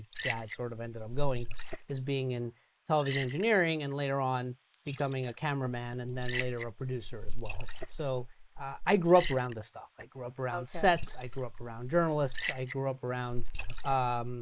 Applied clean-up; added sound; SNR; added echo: neural mask model Resemble Enhance denoiser.